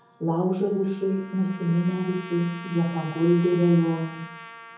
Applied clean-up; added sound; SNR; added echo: none; Trumpet; 18 dB; reverberation time 0.7 s.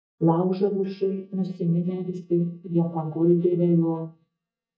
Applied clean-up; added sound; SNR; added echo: neural mask model DeepFilterNet 3.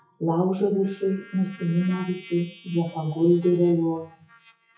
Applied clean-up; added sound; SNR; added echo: classical method WPE with log-MMSE.